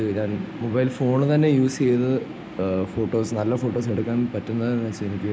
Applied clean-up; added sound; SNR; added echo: none; none; none; none.